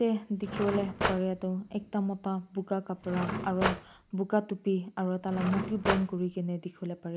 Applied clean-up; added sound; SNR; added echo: none; Cutlery, silverware / Drawer open or close; 4 dB; none.